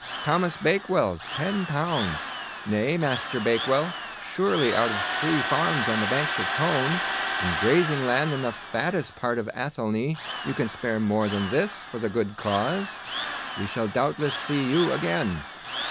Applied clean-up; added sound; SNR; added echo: none; Drill; 6 dB; none.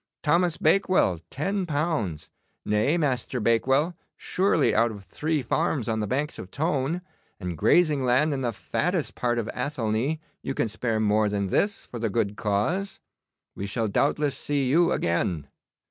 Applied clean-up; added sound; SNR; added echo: none; none; none; none.